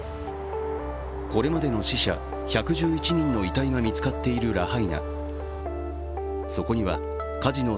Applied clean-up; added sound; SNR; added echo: none; none; none; none.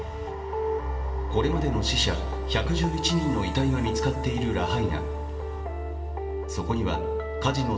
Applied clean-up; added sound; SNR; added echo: none; none; none; reverberation time 1.5 s.